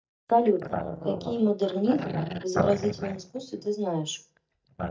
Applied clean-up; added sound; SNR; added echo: neural mask model DeepFilterNet 3.